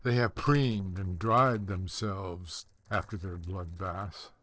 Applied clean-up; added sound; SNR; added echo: neural separator model SepFormer DNS4.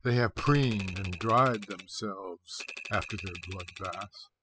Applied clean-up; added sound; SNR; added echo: classical method spectral subtraction.